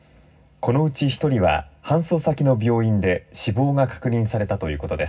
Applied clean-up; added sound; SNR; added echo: none; none; none; reverberation time 0.4 s.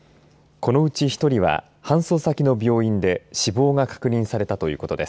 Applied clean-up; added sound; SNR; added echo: none; none; none; none.